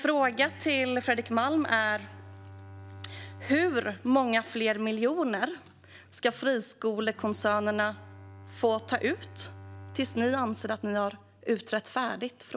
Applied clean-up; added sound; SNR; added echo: none; Bowed string instrument; 19 dB; none.